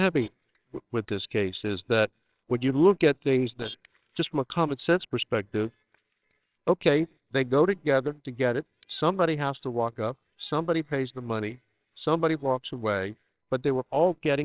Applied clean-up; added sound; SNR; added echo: neural separator model SepFormer WHAMR!.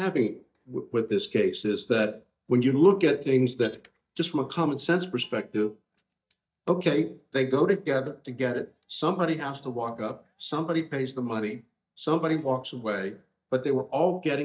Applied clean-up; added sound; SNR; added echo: neural mask model DeepFilterNet 3.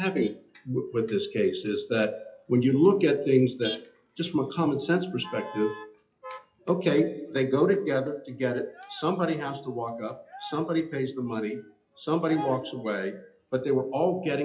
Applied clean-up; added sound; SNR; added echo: classical method WPE with log-MMSE.